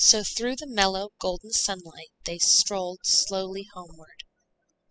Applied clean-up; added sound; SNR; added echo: classical method spectral subtraction.